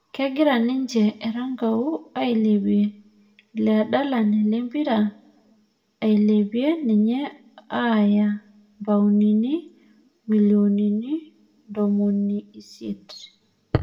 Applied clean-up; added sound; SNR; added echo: none; none; none; reverberation time 0.4 s.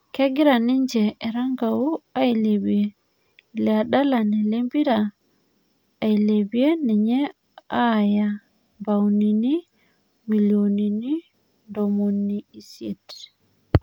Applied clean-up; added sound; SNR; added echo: none; none; none; none.